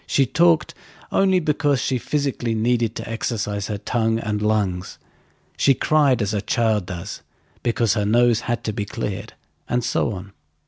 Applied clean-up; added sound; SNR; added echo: none; none; none; none.